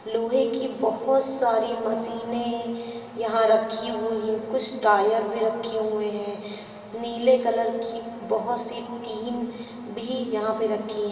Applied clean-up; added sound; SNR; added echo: none; none; none; reverberation time 2.6 s.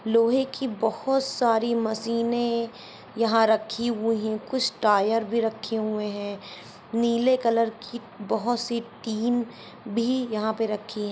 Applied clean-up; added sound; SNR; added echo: none; none; none; none.